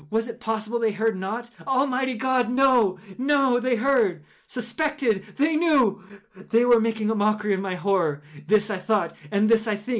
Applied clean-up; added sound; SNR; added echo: none; none; none; none.